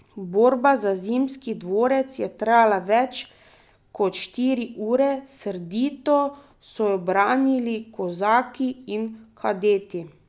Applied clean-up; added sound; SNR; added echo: none; none; none; none.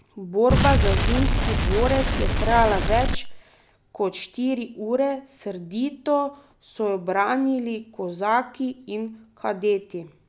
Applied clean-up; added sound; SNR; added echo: none; Explosion; -4 dB; none.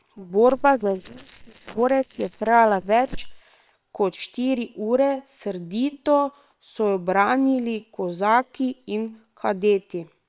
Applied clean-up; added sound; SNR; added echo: neural separator model SepFormer WHAM!.